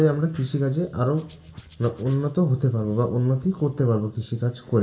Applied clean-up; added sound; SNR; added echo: none; Rattle (instrument); 17 dB; reverberation time 0.6 s.